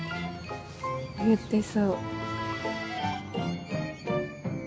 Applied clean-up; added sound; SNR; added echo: none; none; none; none.